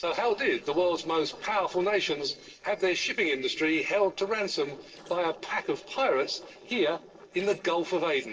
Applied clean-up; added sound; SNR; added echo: neural separator model SepFormer DNS4.